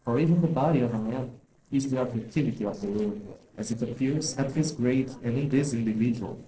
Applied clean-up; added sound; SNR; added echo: neural separator model SepFormer DNS4.